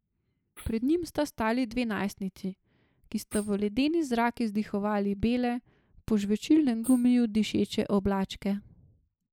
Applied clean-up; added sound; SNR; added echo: neural mask model Resemble Enhance denoiser.